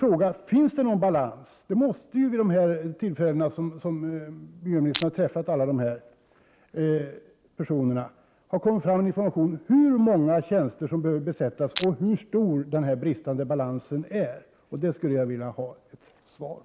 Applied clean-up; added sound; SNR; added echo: none; Crushing; 4 dB; none.